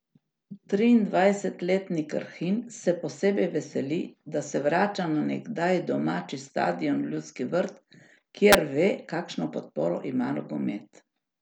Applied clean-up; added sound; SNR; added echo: none; none; none; none.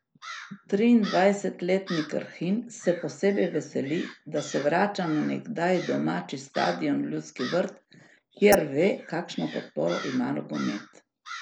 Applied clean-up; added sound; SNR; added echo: neural mask model Resemble Enhance denoiser.